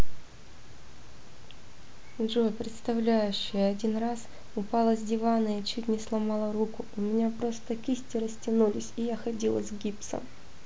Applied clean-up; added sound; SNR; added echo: none; none; none; none.